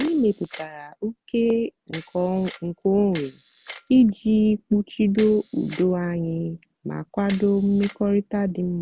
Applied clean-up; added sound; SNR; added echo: none; Camera; 19 dB; none.